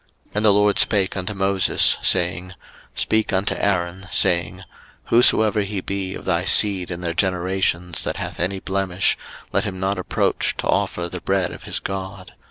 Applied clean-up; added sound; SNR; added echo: neural separator model SepFormer DNS4.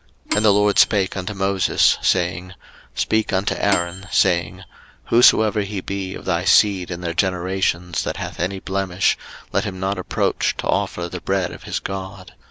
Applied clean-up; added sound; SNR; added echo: none; Microwave oven / Bell; 10 dB; none.